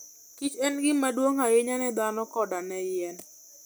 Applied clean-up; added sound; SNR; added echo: none; none; none; none.